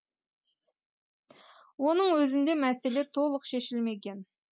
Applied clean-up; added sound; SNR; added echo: none; none; none; none.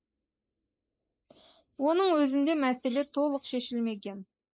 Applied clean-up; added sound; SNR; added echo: neural mask model Resemble Enhance denoiser.